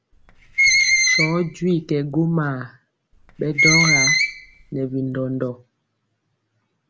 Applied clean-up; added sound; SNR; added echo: none; Screech; -4 dB; none.